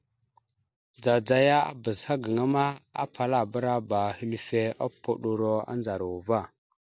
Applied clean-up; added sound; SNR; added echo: none; none; none; none.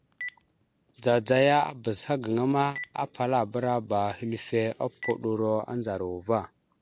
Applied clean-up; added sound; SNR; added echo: none; Telephone; 20 dB; none.